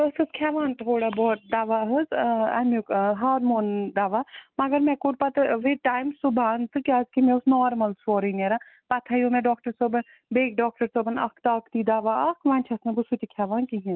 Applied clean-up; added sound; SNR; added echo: none; none; none; none.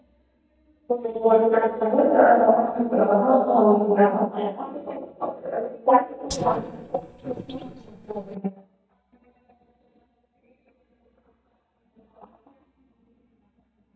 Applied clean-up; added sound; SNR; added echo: neural mask model DeepFilterNet 3.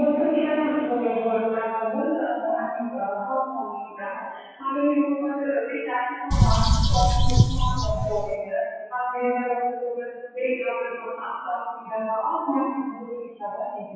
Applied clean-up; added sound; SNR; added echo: classical method WPE with log-MMSE.